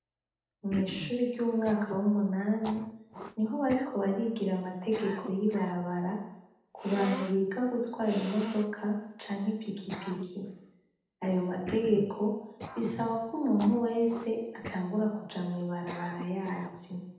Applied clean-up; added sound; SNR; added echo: none; Cough; 14 dB; reverberation time 0.9 s.